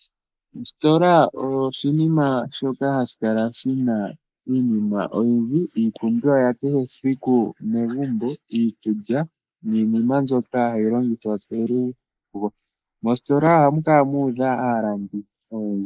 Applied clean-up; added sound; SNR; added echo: neural mask model Resemble Enhance denoiser.